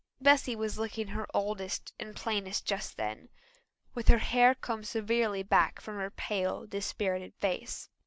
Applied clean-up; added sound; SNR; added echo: none; none; none; none.